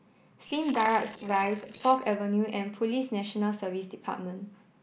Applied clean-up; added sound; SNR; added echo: neural mask model Resemble Enhance denoiser.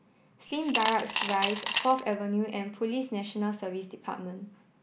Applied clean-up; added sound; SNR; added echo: none; Coin (dropping) / Glass; -2 dB; none.